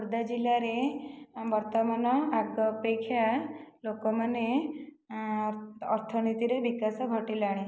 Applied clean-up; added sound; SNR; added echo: none; none; none; none.